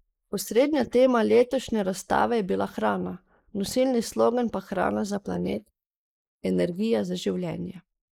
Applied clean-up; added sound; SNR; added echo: neural mask model Resemble Enhance denoiser.